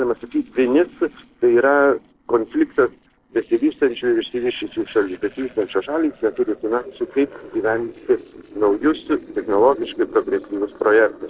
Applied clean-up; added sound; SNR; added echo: neural separator model SepFormer DNS4.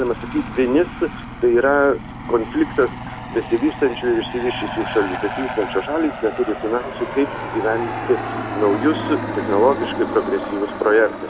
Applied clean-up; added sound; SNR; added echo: none; Aircraft; 8 dB; none.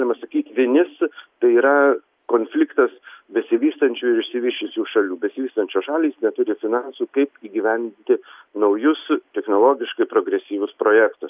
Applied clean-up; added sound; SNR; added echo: none; none; none; none.